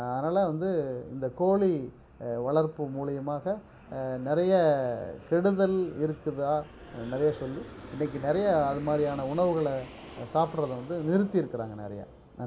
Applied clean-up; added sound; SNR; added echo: none; Aircraft; 20 dB; none.